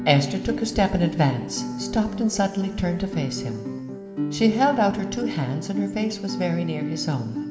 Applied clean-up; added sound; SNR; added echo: none; Guitar; 7 dB; reverberation time 1.5 s.